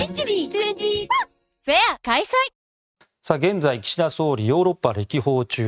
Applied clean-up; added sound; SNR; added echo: neural mask model RNNoise.